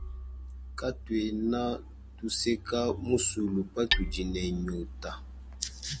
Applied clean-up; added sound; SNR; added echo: none; Hammer; 7 dB; none.